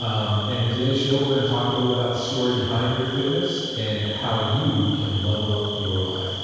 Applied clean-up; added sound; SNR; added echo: none; Cricket; 8 dB; reverberation time 2.2 s.